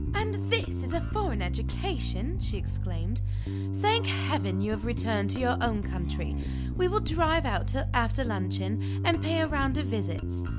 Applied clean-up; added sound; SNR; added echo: none; Bass guitar; -2 dB; none.